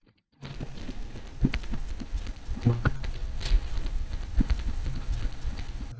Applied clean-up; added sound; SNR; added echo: neural mask model DeepFilterNet 3.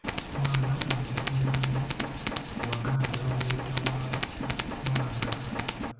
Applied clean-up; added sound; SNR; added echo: none; Tools; -1 dB; reverberation time 2.4 s.